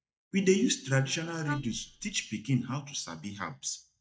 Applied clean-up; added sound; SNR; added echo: neural mask model DeepFilterNet 3.